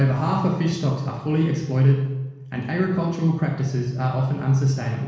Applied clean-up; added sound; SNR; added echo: none; none; none; reverberation time 1.1 s.